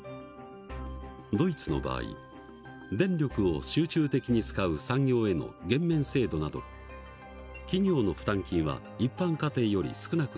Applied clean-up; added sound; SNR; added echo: none; none; none; none.